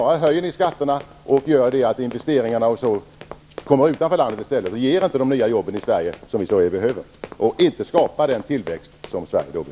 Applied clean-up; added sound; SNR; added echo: none; Run; 19 dB; none.